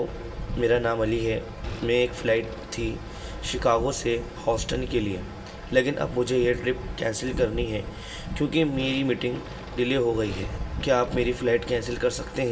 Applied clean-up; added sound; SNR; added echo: none; Fart; 19 dB; reverberation time 1.2 s.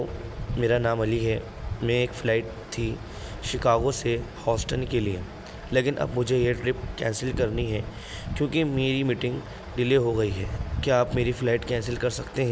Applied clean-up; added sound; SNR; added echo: none; none; none; none.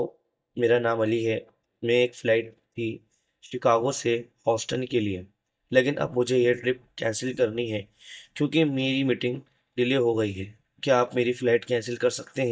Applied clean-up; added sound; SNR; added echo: neural mask model DeepFilterNet 3.